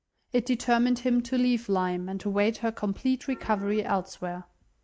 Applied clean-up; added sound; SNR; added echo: none; Piano; 19 dB; none.